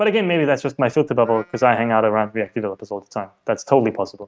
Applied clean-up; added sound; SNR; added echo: neural mask model RNNoise.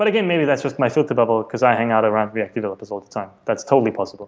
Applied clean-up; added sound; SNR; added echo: none; none; none; none.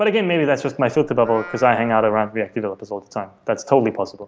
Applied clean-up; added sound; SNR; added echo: none; Livestock, farm animals, working animals; 18 dB; none.